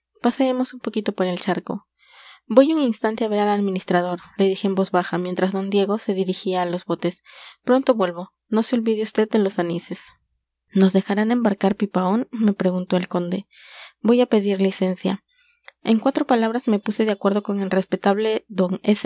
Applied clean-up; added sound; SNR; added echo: none; none; none; none.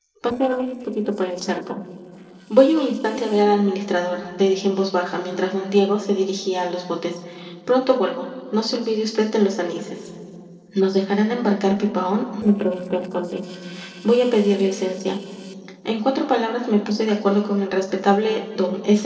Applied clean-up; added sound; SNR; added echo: neural separator model SepFormer DNS4.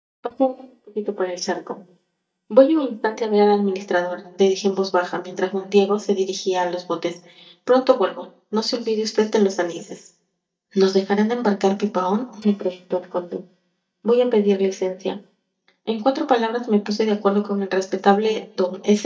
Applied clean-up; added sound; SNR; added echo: neural mask model DeepFilterNet 3.